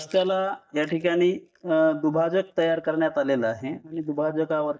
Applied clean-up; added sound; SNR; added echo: neural mask model DeepFilterNet 3.